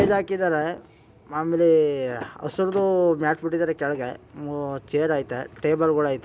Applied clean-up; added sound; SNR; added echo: none; Motor vehicle (road); 16 dB; none.